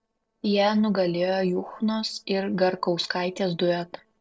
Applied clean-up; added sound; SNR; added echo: neural separator model SepFormer DNS4.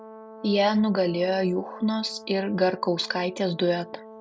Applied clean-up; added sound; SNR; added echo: none; Brass instrument; 18 dB; none.